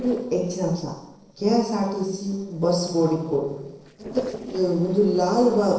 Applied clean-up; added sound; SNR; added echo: neural separator model SepFormer DNS4.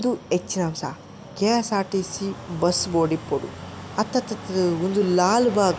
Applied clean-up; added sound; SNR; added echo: none; none; none; none.